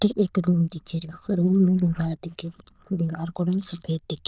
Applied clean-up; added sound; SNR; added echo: neural diffusion model UNIVERSE++.